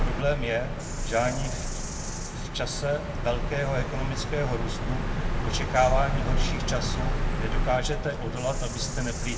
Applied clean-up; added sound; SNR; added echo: none; Bird vocalization, bird call, bird song; -2 dB; reverberation time 1.4 s.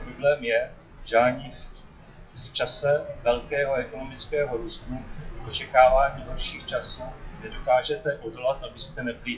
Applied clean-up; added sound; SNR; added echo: classical method WPE with log-MMSE.